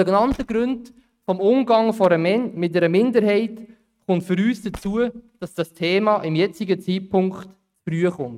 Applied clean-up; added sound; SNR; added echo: neural mask model RNNoise.